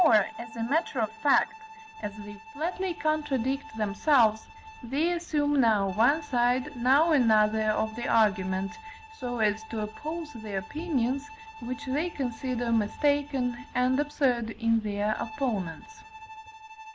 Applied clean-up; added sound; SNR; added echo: none; Bowed string instrument; 18 dB; none.